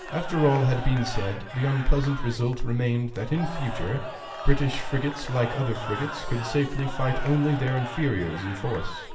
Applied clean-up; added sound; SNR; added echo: none; Crowd / Cheering; 12 dB; reverberation time 0.7 s.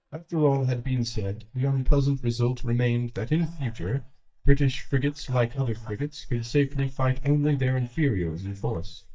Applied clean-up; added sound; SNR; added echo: neural mask model DeepFilterNet 3.